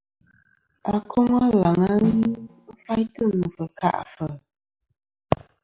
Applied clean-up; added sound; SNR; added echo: none; Snare drum; 10 dB; none.